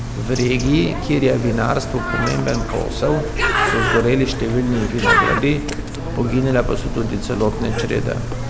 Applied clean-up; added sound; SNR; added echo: none; Bird; 2 dB; none.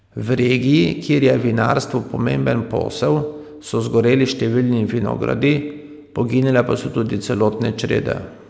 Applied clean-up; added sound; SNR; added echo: none; none; none; none.